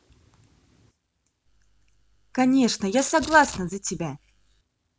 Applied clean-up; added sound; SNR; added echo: none; Domestic sounds, home sounds; 18 dB; none.